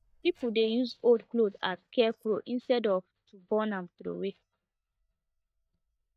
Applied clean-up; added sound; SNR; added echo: neural mask model DeepFilterNet 3.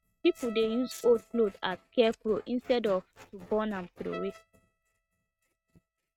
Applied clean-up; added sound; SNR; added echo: neural mask model RNNoise.